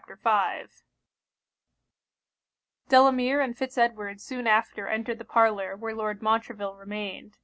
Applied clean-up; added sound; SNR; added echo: none; none; none; none.